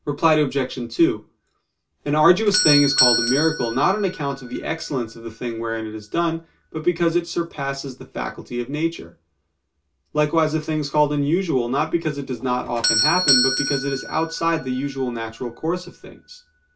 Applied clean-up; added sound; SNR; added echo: none; Doorbell; 6 dB; reverberation time 0.2 s.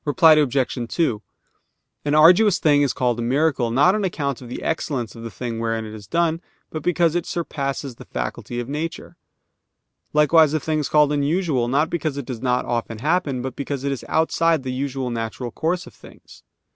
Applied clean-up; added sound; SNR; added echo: none; none; none; none.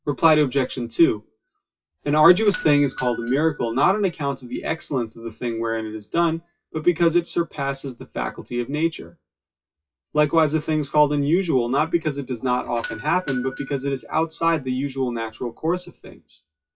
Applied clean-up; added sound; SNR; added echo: classical method WPE with log-MMSE.